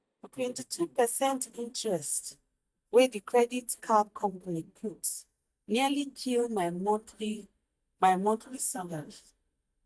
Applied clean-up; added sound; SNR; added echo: neural mask model DeepFilterNet 3.